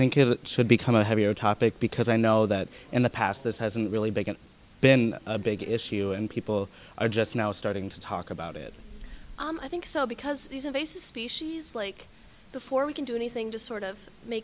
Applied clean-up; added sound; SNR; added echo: none; none; none; none.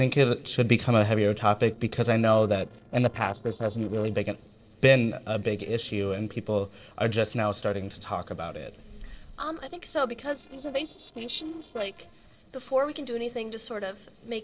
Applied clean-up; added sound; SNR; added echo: neural separator model SepFormer DNS4.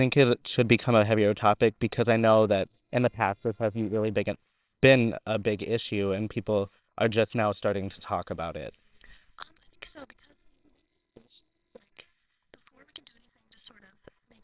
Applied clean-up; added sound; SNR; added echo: neural separator model SepFormer WHAMR!.